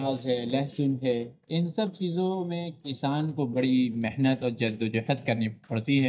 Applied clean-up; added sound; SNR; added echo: neural mask model DeepFilterNet 3.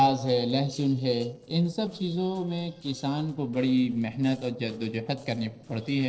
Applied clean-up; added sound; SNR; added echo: neural separator model SepFormer DNS4.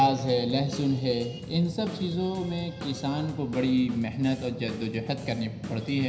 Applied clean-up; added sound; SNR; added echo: none; Drum / Drum kit; 17 dB; reverberation time 0.9 s.